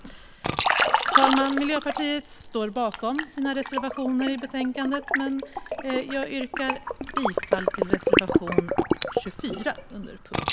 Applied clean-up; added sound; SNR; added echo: none; Liquid; -3 dB; none.